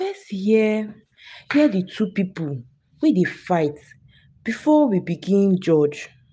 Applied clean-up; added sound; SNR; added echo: none; none; none; none.